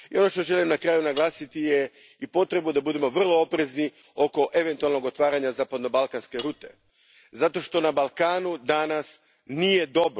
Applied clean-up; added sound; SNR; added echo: none; Cutlery, silverware; 9 dB; none.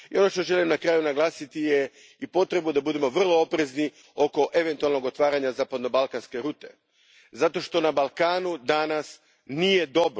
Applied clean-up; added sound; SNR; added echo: none; none; none; none.